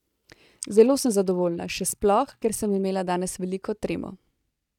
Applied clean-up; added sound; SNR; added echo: neural mask model DeepFilterNet 3.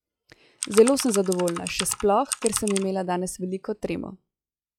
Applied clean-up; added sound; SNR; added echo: classical method log-MMSE.